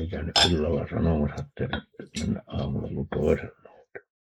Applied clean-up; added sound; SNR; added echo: neural mask model Resemble Enhance denoiser.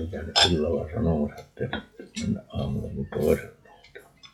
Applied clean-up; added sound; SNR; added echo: classical method log-MMSE.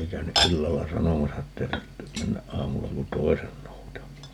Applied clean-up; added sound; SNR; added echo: none; none; none; none.